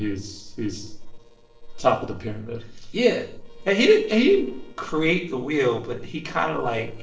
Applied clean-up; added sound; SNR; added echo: neural separator model SepFormer DNS4.